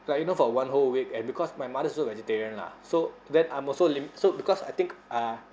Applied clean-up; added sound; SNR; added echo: none; none; none; none.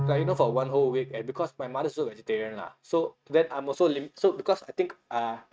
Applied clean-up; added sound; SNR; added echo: neural mask model RNNoise.